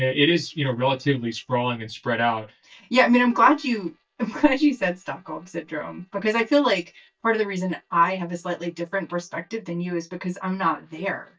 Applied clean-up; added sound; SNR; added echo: neural mask model DeepFilterNet 3.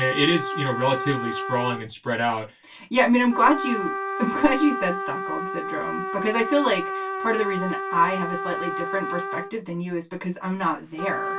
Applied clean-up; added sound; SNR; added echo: none; Trumpet; 5 dB; reverberation time 0.1 s.